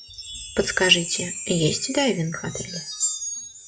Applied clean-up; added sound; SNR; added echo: classical method log-MMSE.